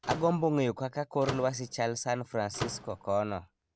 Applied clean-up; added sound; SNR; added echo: none; Slam / Microwave oven; 11 dB; none.